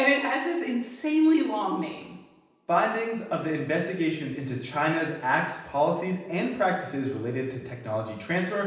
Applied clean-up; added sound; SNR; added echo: none; none; none; reverberation time 0.9 s.